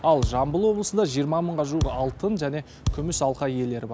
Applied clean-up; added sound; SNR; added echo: none; Thump, thud; 8 dB; none.